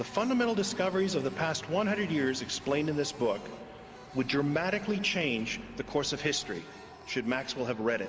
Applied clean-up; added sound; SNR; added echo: none; Printer + Church bell / Traffic noise, roadway noise; 17 dB; none.